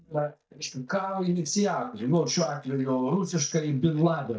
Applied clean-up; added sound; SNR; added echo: neural mask model DeepFilterNet 3.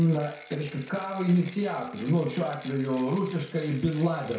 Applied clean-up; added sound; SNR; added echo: none; Mechanisms; 19 dB; reverberation time 0.6 s.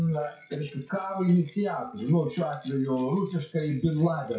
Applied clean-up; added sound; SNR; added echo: classical method WPE with log-MMSE.